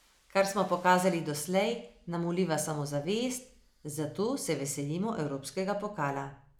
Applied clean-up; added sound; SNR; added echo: none; none; none; none.